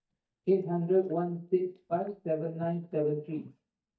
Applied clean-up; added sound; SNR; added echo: neural mask model DeepFilterNet 3.